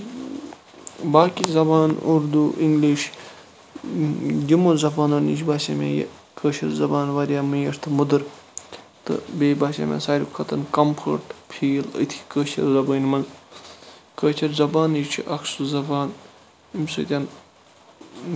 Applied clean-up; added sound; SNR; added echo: none; none; none; none.